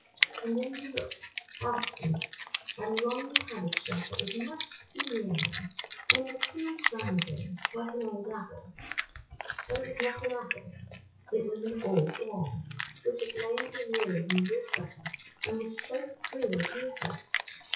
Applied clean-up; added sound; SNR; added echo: classical method WPE with log-MMSE.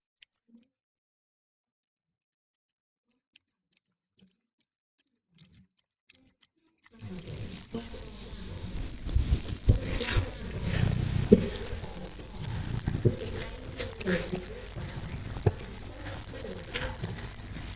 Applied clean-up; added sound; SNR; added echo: neural mask model DeepFilterNet 3.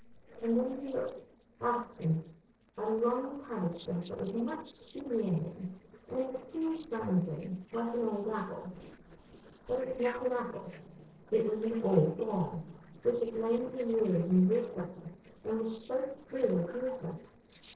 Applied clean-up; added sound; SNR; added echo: neural separator model SepFormer DNS4.